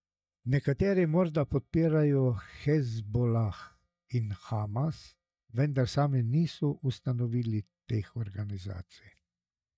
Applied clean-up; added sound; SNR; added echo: neural mask model DeepFilterNet 3.